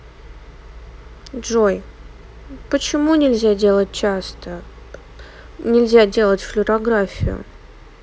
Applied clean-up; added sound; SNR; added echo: none; none; none; none.